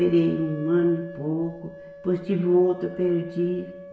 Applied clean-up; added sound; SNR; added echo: none; Wind instrument, woodwind instrument; 17 dB; reverberation time 0.8 s.